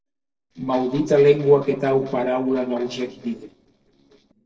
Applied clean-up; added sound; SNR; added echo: neural separator model SepFormer DNS4.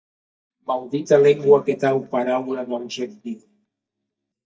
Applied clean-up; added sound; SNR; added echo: neural mask model DeepFilterNet 3.